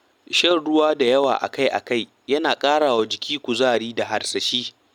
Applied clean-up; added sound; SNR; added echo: none; none; none; none.